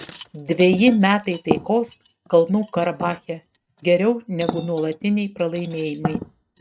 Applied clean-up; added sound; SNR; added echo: neural mask model RNNoise.